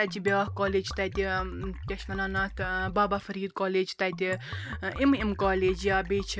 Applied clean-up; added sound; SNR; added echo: none; Liquid; 10 dB; none.